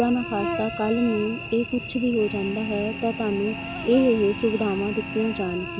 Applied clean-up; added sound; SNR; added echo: none; Organ + Cricket / Buzz; 9 dB; none.